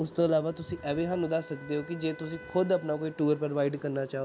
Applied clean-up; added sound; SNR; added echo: none; Wind instrument, woodwind instrument; 20 dB; none.